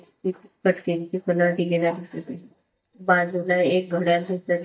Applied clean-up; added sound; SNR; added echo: neural mask model DeepFilterNet 3.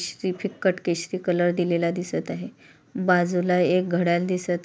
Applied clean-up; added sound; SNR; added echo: none; none; none; none.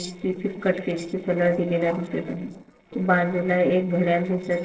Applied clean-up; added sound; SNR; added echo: neural separator model SepFormer DNS4.